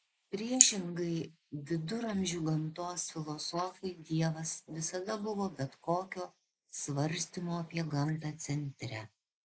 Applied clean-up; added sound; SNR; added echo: neural mask model Resemble Enhance denoiser.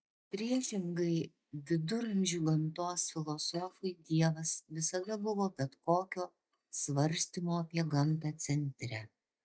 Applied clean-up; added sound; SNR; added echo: neural mask model DeepFilterNet 3.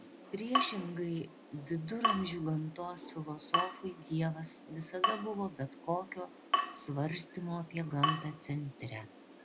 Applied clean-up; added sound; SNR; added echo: none; Drip / Water tap, faucet; -1 dB; none.